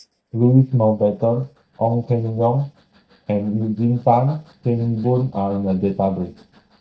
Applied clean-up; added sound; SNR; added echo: neural mask model DeepFilterNet 3.